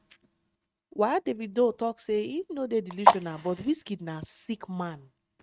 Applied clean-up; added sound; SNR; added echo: neural mask model RNNoise.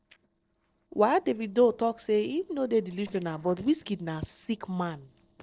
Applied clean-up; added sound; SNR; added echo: neural separator model SepFormer DNS4.